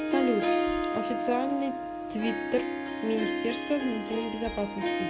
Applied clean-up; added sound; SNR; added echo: none; Harp; -1 dB; none.